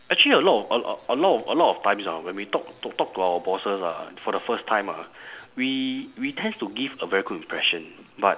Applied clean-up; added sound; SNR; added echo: none; none; none; none.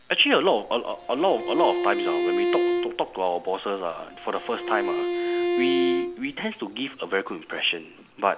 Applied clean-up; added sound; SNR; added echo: none; Bowed string instrument; 1 dB; none.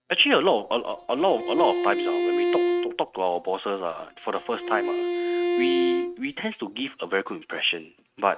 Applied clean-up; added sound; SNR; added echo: neural mask model RNNoise.